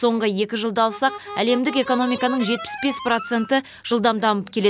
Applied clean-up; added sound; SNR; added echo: none; Harmonica; 12 dB; none.